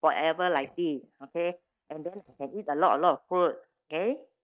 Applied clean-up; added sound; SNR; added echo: neural mask model DeepFilterNet 3.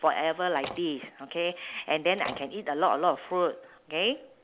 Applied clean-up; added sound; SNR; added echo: none; Slam; 15 dB; none.